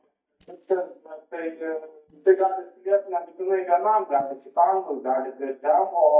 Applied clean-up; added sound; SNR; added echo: neural mask model DeepFilterNet 3.